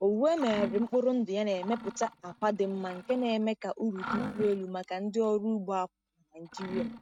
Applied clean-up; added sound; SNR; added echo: neural mask model RNNoise.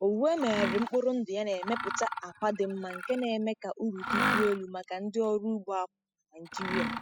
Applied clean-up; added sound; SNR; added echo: classical method spectral subtraction.